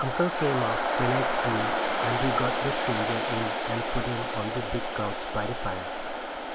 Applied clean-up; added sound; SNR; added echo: none; Waves, surf; -2 dB; none.